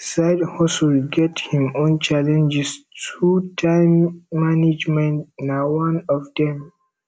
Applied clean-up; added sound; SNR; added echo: none; none; none; none.